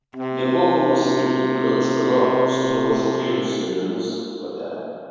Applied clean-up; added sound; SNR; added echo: none; Wind instrument, woodwind instrument; 3 dB; reverberation time 2.1 s.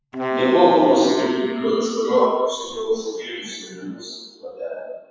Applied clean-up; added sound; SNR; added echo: classical method WPE with log-MMSE.